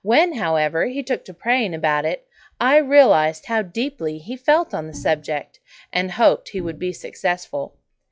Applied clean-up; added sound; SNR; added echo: classical method log-MMSE.